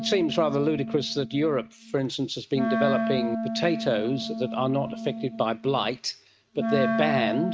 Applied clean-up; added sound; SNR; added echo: neural mask model RNNoise.